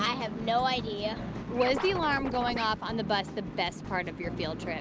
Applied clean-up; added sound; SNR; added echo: none; Scratching (performance technique); 7 dB; none.